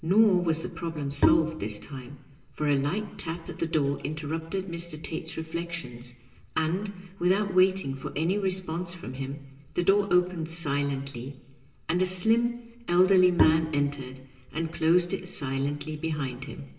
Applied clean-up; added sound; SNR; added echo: none; Bowed string instrument; -1 dB; reverberation time 1.0 s.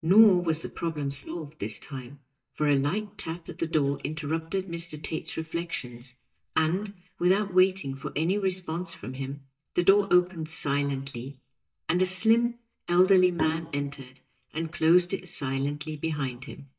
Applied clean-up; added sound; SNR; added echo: neural mask model DeepFilterNet 3.